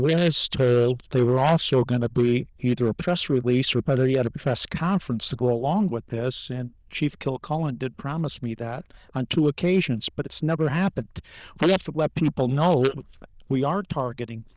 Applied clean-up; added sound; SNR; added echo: neural diffusion model UNIVERSE++.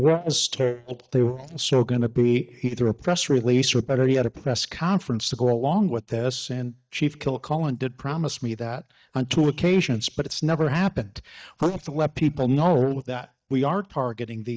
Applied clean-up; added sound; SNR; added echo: neural mask model DeepFilterNet 3.